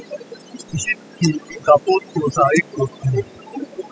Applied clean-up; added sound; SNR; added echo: classical method spectral subtraction.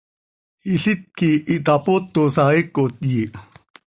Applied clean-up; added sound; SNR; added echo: none; none; none; none.